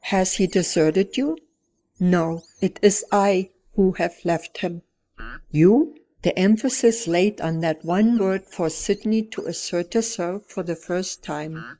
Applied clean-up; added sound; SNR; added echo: neural mask model Resemble Enhance denoiser.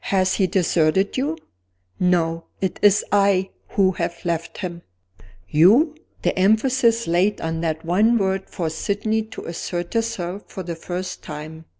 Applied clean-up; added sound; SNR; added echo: none; none; none; none.